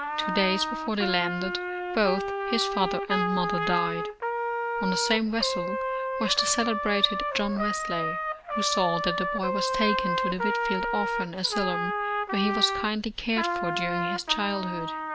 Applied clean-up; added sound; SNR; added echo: none; Trumpet; 1 dB; none.